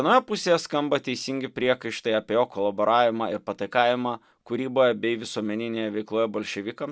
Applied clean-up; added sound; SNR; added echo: none; none; none; none.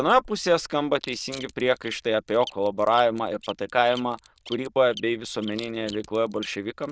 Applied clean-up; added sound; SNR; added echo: neural diffusion model UNIVERSE++.